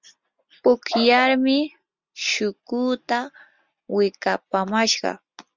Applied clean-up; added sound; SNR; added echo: none; none; none; none.